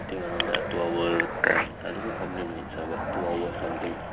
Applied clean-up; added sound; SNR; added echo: none; Fixed-wing aircraft, airplane; 5 dB; none.